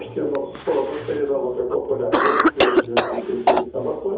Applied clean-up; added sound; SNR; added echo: none; Cough; -1 dB; reverberation time 0.7 s.